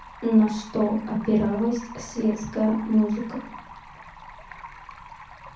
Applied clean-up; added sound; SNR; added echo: none; Stream; 18 dB; reverberation time 0.6 s.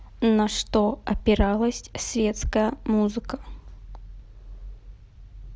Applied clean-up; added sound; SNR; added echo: none; none; none; none.